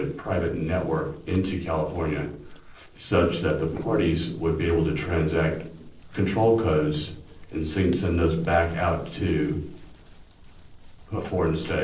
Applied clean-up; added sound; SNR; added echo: neural separator model SepFormer DNS4.